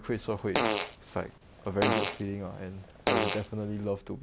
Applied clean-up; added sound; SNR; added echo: none; Fart; -1 dB; none.